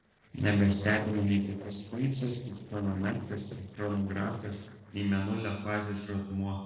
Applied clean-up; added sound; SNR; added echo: neural separator model SepFormer DNS4.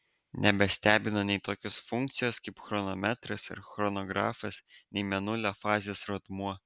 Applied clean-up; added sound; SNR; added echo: none; none; none; none.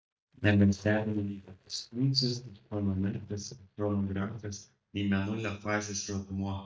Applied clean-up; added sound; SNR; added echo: neural mask model DeepFilterNet 3.